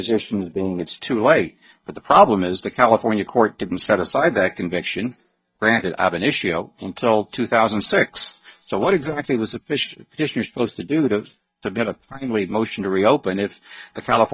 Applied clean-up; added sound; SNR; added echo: neural mask model DeepFilterNet 3.